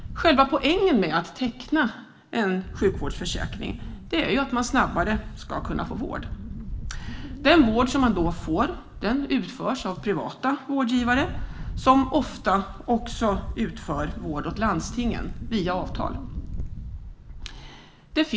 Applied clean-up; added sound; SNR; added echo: none; Wind; 9 dB; reverberation time 0.7 s.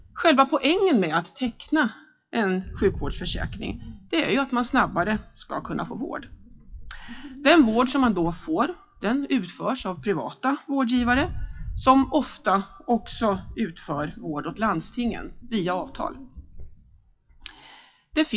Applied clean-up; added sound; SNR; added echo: classical method WPE with log-MMSE.